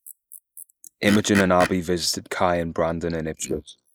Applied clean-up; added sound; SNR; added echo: neural mask model Resemble Enhance denoiser.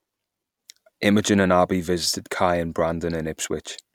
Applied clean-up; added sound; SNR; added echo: none; none; none; none.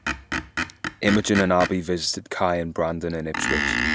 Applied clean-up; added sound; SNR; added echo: none; Screech; 4 dB; none.